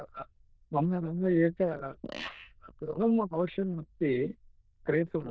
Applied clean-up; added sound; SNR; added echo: neural diffusion model UNIVERSE++.